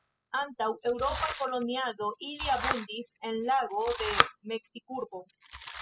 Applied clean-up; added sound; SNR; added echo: classical method spectral subtraction.